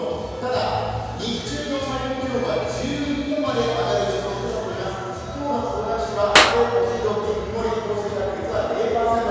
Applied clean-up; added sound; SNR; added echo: none; Clapping; 0 dB; reverberation time 1.9 s.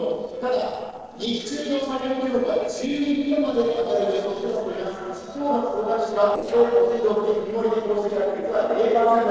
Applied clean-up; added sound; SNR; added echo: neural separator model SepFormer DNS4.